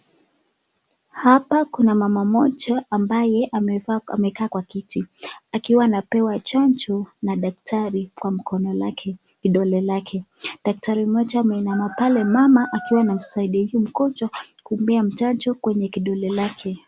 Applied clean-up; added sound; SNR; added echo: none; none; none; none.